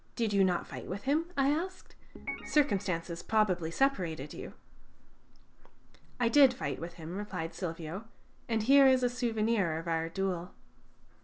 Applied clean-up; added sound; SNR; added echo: none; Organ; 12 dB; none.